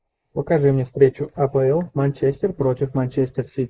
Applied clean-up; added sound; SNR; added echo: neural mask model Resemble Enhance denoiser.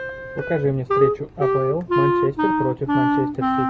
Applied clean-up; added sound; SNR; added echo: none; Wind instrument, woodwind instrument; -3 dB; none.